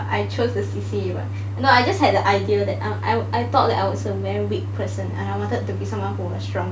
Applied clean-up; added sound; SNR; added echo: none; none; none; none.